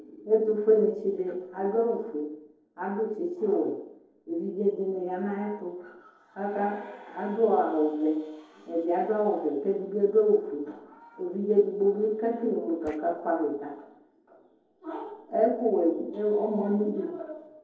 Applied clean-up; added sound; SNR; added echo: neural separator model SepFormer DNS4.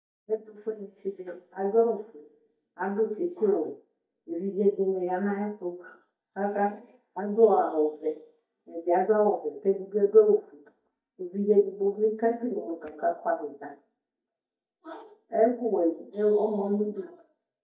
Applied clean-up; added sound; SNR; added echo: neural mask model DeepFilterNet 3.